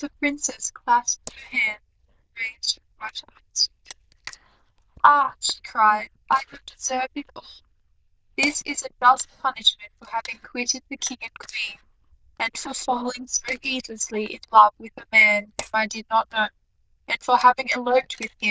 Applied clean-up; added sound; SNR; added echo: neural diffusion model UNIVERSE++.